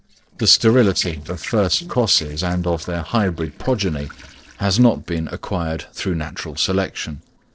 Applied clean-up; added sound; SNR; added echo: neural separator model SepFormer DNS4.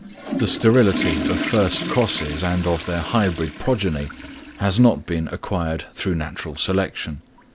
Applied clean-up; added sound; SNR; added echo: none; Toilet flush / Water; 9 dB; none.